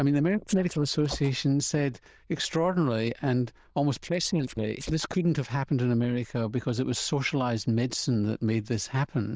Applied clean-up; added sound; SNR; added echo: neural diffusion model UNIVERSE++.